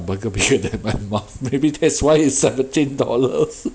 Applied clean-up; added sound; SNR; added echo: none; none; none; none.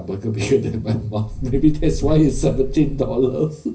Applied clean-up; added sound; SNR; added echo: none; Wind; 5 dB; reverberation time 0.4 s.